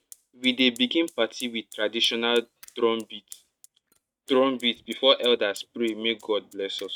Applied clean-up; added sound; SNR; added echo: neural mask model RNNoise.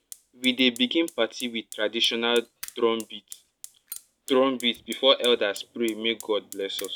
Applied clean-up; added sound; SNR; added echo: none; Fire + Fire; 19 dB; none.